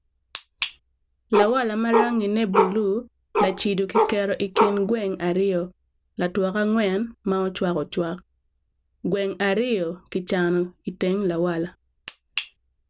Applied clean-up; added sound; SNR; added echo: none; Bark; 0 dB; none.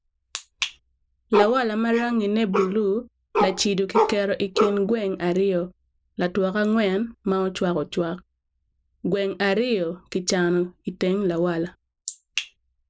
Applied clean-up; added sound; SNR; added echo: neural mask model Resemble Enhance denoiser.